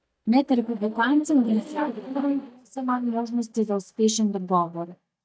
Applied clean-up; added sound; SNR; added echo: neural mask model DeepFilterNet 3.